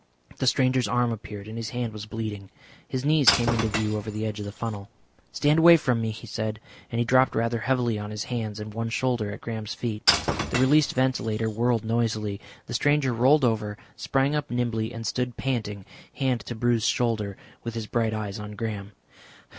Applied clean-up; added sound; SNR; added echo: none; Shatter / Crushing; 5 dB; none.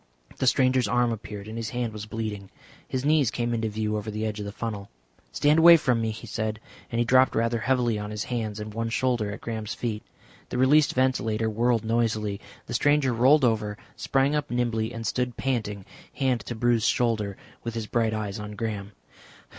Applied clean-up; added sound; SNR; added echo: none; none; none; none.